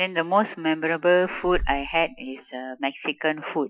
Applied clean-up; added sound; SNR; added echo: classical method Wiener filter.